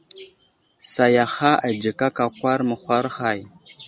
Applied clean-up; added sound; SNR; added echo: none; none; none; none.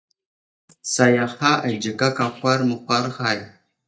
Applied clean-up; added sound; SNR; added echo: neural mask model DeepFilterNet 3.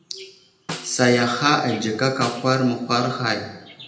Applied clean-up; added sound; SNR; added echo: none; Snare drum; 17 dB; reverberation time 0.8 s.